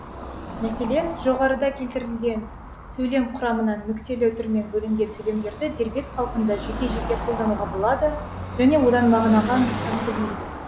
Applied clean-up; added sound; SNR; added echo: none; Car passing by / Traffic noise, roadway noise; 9 dB; none.